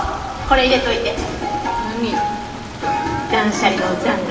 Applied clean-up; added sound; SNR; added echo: none; Stream; 14 dB; reverberation time 1.9 s.